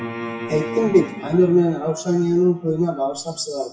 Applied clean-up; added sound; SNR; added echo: classical method WPE with log-MMSE.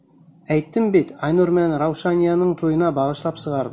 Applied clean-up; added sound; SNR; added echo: none; none; none; none.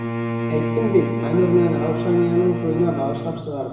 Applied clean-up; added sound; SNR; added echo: none; Bowed string instrument; 3 dB; reverberation time 1.0 s.